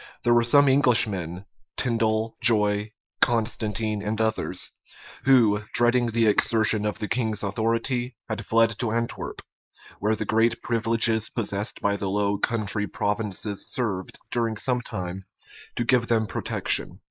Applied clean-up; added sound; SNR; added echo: neural mask model Resemble Enhance denoiser.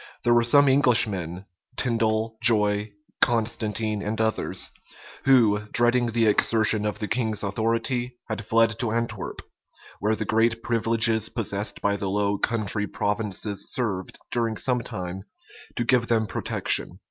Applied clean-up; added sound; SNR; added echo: none; none; none; none.